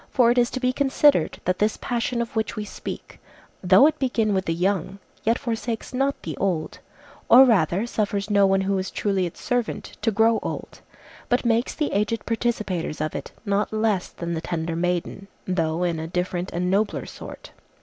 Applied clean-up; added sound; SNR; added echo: none; none; none; none.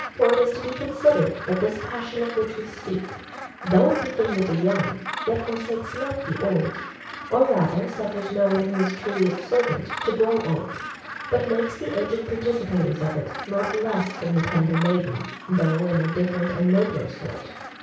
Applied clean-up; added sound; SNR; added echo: none; Gull, seagull; 11 dB; reverberation time 0.6 s.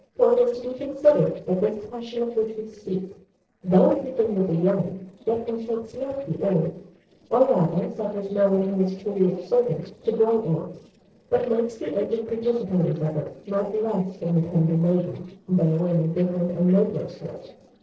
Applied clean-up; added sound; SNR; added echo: neural separator model SepFormer DNS4.